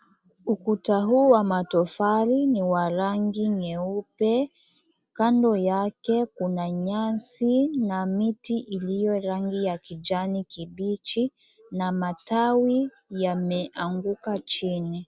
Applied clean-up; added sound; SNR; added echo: none; none; none; none.